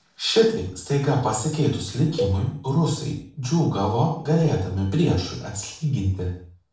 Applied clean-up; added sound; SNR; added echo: none; Cowbell; 10 dB; reverberation time 0.5 s.